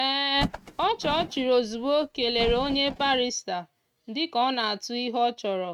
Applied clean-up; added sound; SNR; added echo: neural mask model RNNoise.